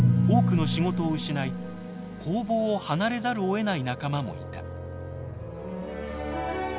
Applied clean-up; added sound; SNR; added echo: none; Drum; 1 dB; none.